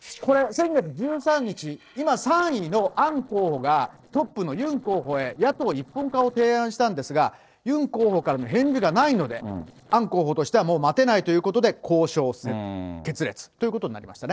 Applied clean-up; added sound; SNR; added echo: neural separator model SepFormer DNS4.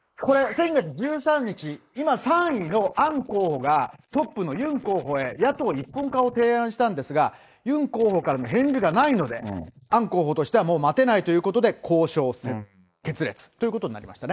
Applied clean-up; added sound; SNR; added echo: neural mask model Resemble Enhance denoiser.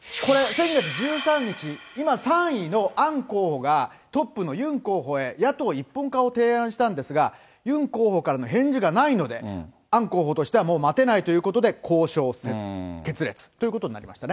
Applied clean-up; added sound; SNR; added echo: none; none; none; none.